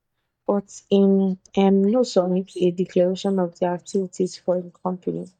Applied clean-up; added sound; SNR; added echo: neural mask model DeepFilterNet 3.